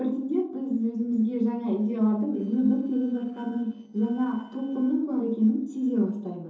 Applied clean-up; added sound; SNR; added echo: neural separator model SepFormer DNS4.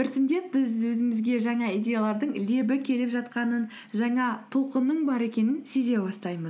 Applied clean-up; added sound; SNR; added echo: none; none; none; none.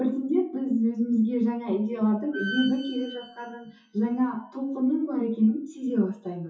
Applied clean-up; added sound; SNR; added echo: classical method WPE with log-MMSE.